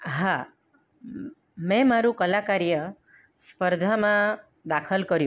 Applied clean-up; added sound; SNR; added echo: none; none; none; none.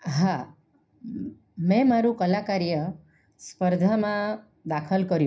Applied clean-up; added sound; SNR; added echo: none; none; none; reverberation time 0.4 s.